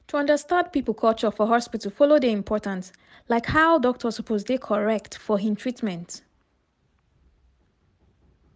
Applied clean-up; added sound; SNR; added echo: none; none; none; none.